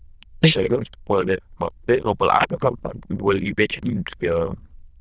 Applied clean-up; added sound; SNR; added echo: neural diffusion model UNIVERSE++.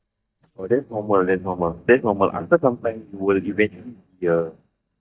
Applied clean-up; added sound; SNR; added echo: neural mask model DeepFilterNet 3.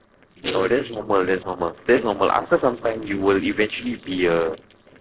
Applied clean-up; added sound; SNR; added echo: neural separator model SepFormer DNS4.